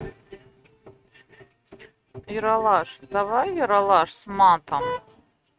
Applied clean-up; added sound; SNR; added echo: neural mask model RNNoise.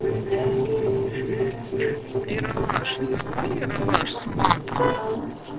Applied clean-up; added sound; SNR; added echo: neural separator model SepFormer DNS4.